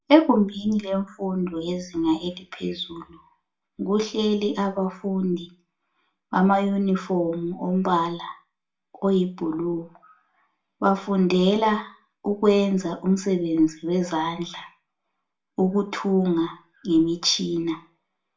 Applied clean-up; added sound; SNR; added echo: none; none; none; reverberation time 0.3 s.